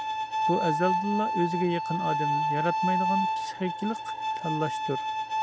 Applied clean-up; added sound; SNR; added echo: none; Bowed string instrument; -3 dB; none.